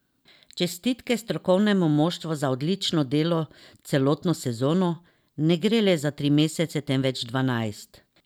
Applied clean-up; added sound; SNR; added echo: none; none; none; none.